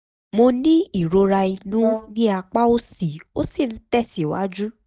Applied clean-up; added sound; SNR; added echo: neural mask model DeepFilterNet 3.